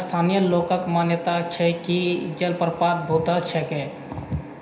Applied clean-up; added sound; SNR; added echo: none; none; none; reverberation time 0.5 s.